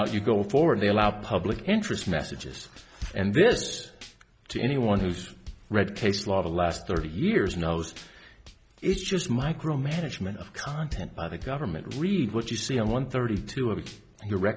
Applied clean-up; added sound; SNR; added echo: none; Drum / Drum kit; 17 dB; none.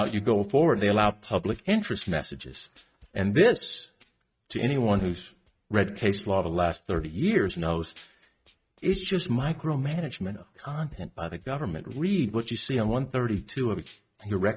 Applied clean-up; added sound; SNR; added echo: neural mask model RNNoise.